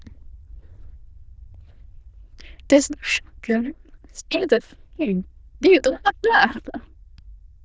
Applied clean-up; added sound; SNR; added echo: neural diffusion model UNIVERSE++.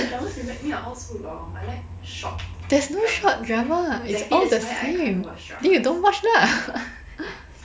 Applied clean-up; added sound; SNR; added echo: none; none; none; none.